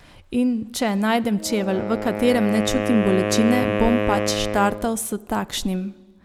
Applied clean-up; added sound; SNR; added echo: none; Wind instrument, woodwind instrument; 5 dB; none.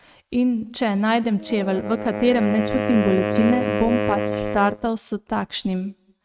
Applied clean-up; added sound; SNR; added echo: neural mask model RNNoise.